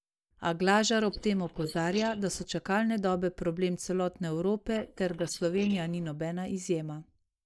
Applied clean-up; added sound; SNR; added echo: neural mask model Resemble Enhance denoiser.